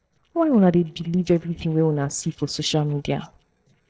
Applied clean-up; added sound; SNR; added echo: neural separator model SepFormer DNS4.